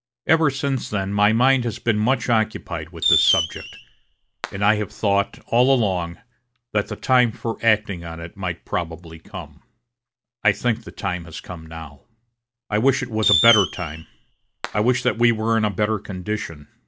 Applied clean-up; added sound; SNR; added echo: none; Fireworks; 3 dB; none.